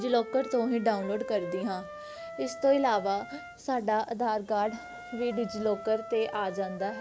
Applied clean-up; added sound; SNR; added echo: none; Wind instrument, woodwind instrument; 13 dB; none.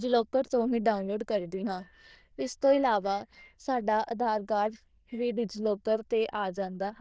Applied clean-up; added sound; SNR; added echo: neural diffusion model UNIVERSE++.